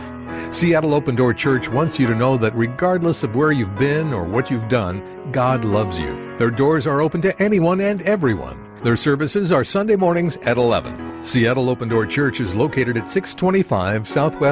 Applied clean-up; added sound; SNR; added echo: none; none; none; none.